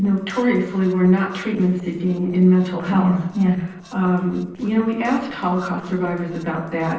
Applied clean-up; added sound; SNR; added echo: neural separator model SepFormer DNS4.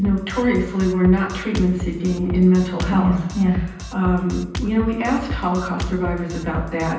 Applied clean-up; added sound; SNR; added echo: none; Drum kit; 9 dB; reverberation time 0.9 s.